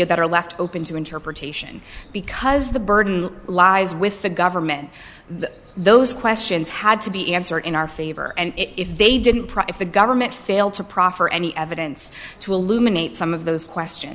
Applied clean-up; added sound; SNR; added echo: none; Bird; 18 dB; none.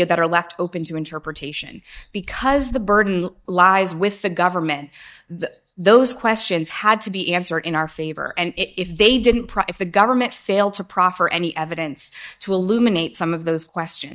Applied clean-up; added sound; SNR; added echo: neural mask model DeepFilterNet 3.